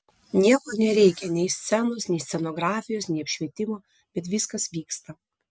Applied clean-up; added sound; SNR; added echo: none; none; none; none.